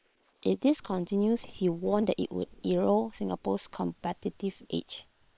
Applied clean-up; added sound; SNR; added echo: neural separator model SepFormer WHAM!.